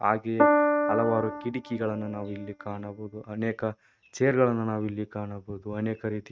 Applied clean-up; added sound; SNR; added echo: neural mask model RNNoise.